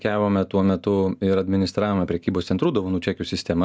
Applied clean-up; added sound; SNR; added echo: none; none; none; none.